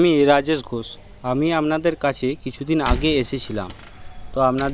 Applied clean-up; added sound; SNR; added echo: none; Slam; 12 dB; none.